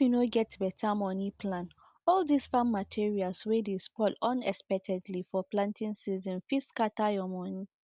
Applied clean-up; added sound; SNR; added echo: none; none; none; none.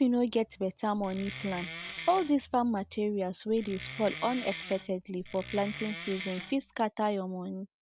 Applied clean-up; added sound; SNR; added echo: none; Wood; 11 dB; none.